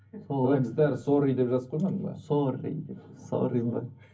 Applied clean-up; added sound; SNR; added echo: none; none; none; reverberation time 0.3 s.